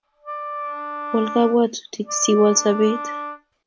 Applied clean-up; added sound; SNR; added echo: none; Wind instrument, woodwind instrument; 9 dB; none.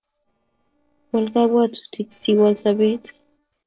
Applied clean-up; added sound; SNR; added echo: neural separator model SepFormer DNS4.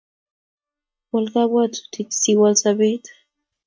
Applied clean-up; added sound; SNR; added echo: neural mask model DeepFilterNet 3.